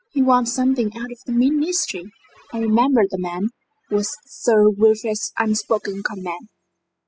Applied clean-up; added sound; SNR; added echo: classical method spectral subtraction.